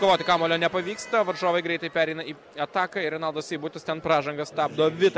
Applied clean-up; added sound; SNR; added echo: none; none; none; none.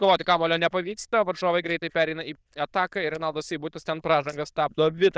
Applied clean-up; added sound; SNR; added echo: neural diffusion model UNIVERSE++.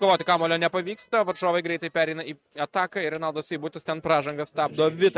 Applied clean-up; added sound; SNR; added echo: neural mask model RNNoise.